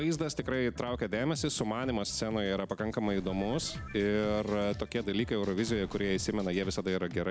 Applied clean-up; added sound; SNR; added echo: none; Boom; 18 dB; none.